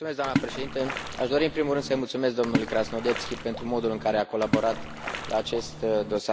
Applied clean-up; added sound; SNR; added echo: none; Splash, splatter; 5 dB; none.